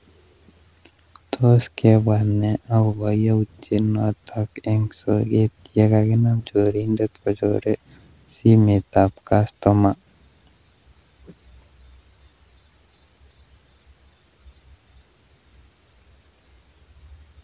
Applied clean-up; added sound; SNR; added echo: none; none; none; none.